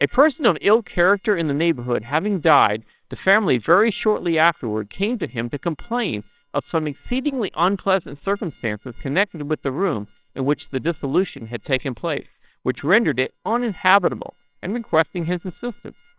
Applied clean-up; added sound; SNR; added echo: neural separator model SepFormer WHAMR!.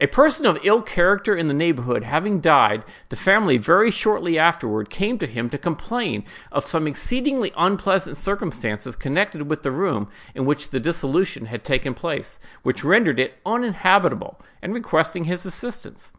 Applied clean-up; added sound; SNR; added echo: none; none; none; none.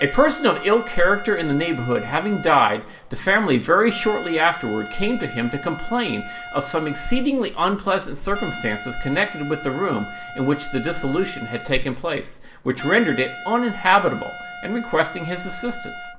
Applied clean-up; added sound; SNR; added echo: none; Trumpet; 14 dB; reverberation time 0.5 s.